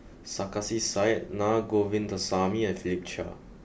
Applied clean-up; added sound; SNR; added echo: none; none; none; none.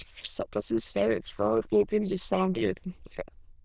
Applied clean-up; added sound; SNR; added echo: neural diffusion model UNIVERSE++.